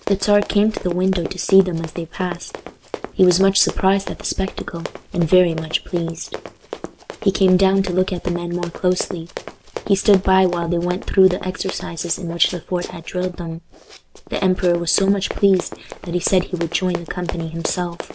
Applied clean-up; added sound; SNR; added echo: none; Run; 13 dB; none.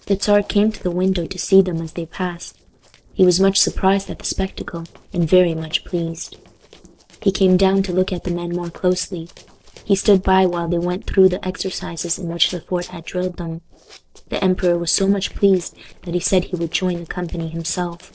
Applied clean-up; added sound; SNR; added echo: neural separator model SepFormer DNS4.